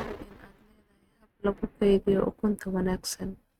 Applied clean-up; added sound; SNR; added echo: neural mask model RNNoise.